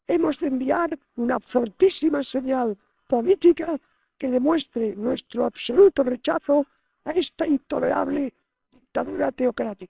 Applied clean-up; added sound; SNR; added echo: neural separator model SepFormer WHAMR!.